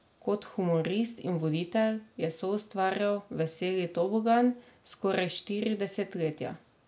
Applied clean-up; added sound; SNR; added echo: none; none; none; none.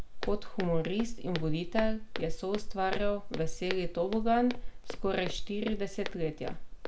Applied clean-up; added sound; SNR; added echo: none; Walk, footsteps; 1 dB; none.